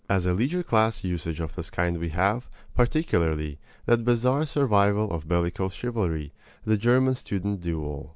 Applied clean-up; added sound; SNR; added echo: none; none; none; none.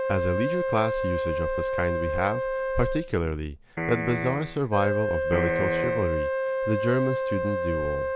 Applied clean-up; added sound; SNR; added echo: none; Wind instrument, woodwind instrument + Piano; 0 dB; none.